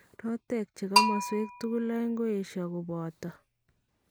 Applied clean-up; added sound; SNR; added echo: none; Bell; 0 dB; none.